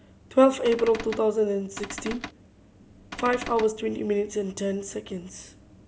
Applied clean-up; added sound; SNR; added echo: none; Cupboard open or close / Door; 10 dB; none.